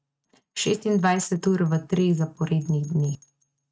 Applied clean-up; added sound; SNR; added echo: neural mask model RNNoise.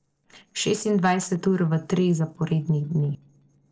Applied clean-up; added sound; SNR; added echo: neural separator model SepFormer DNS4.